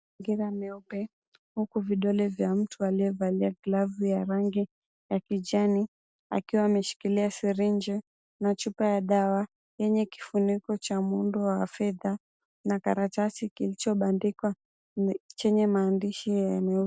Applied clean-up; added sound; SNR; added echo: none; none; none; none.